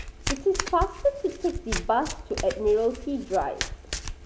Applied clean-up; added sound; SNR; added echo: none; Domestic sounds, home sounds; 7 dB; none.